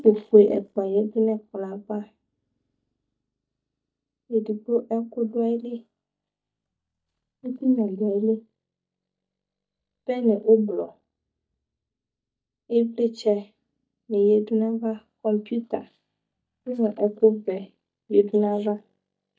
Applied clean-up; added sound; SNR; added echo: neural mask model DeepFilterNet 3.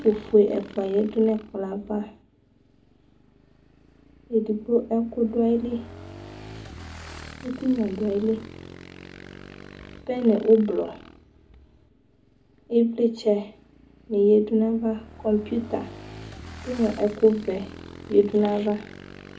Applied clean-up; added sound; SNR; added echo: none; Motorcycle / Engine; 18 dB; reverberation time 0.4 s.